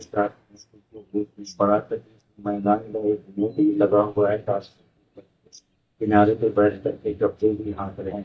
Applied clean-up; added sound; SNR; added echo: neural mask model DeepFilterNet 3.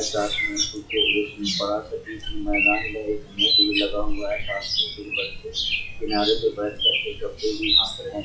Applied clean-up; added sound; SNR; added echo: classical method WPE with log-MMSE.